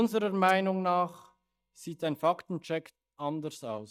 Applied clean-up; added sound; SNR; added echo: neural mask model DeepFilterNet 3.